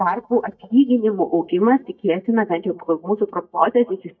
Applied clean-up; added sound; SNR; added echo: neural mask model DeepFilterNet 3.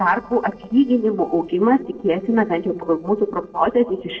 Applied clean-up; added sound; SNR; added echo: neural separator model SepFormer DNS4.